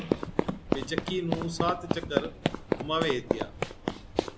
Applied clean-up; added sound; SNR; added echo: none; Run; -2 dB; none.